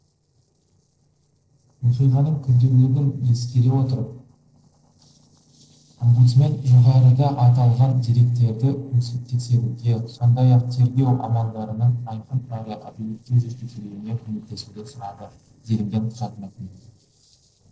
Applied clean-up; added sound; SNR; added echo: neural separator model SepFormer DNS4.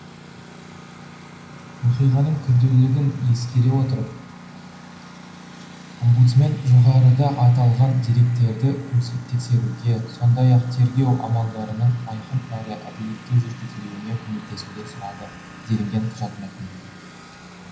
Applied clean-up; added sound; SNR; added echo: none; Engine; 19 dB; reverberation time 0.9 s.